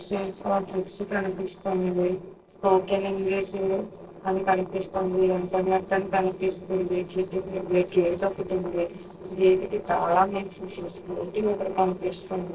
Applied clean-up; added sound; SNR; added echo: neural separator model SepFormer DNS4.